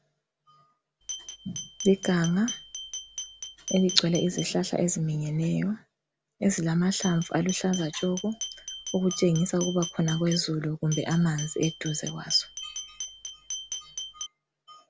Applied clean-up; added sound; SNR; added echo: none; Glass; 10 dB; none.